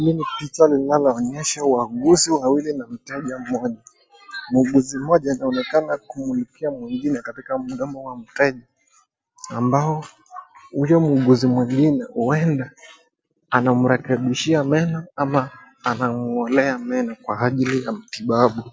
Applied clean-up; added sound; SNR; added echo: none; none; none; none.